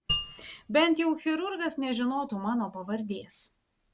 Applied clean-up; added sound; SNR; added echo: none; Mallet percussion; 5 dB; none.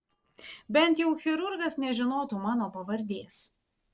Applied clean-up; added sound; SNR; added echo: neural separator model SepFormer DNS4.